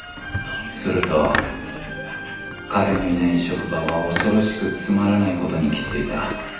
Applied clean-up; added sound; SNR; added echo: none; Squeak; 7 dB; reverberation time 0.9 s.